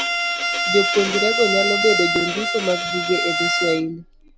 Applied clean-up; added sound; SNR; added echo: none; Bowed string instrument; 0 dB; none.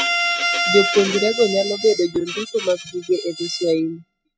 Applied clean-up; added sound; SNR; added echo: classical method spectral subtraction.